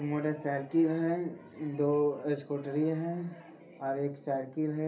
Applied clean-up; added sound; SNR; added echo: none; none; none; reverberation time 0.3 s.